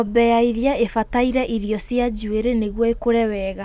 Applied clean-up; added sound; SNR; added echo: none; none; none; none.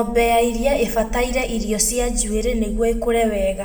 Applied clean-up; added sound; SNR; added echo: none; none; none; reverberation time 0.6 s.